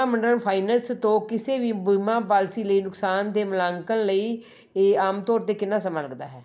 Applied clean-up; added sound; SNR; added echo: none; none; none; none.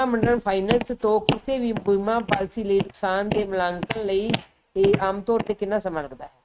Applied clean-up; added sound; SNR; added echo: neural mask model RNNoise.